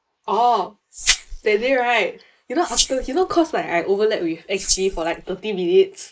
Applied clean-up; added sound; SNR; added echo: neural mask model Resemble Enhance denoiser.